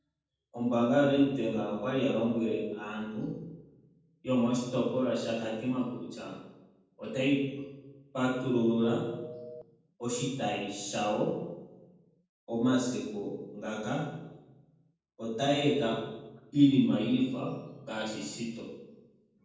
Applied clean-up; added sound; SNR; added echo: neural separator model SepFormer DNS4.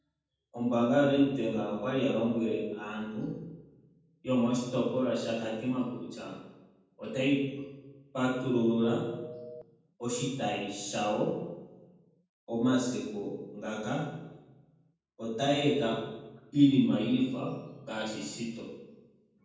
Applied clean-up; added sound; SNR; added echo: none; Telephone; 16 dB; reverberation time 1.1 s.